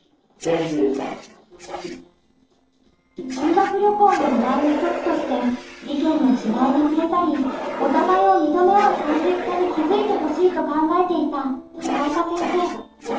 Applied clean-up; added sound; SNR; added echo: neural separator model SepFormer DNS4.